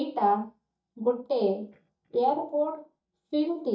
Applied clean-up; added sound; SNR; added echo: neural mask model DeepFilterNet 3.